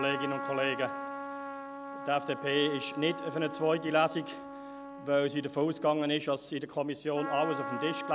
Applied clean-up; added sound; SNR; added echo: none; Trumpet; 8 dB; none.